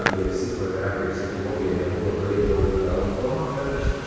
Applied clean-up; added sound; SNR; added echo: none; Hands; 5 dB; reverberation time 2.2 s.